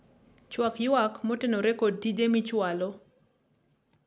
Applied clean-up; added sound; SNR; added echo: none; none; none; none.